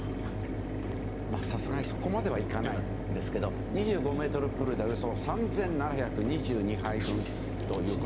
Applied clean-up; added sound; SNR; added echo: none; Mechanisms; 0 dB; none.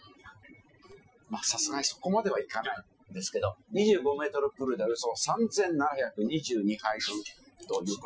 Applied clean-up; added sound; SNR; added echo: classical method Wiener filter.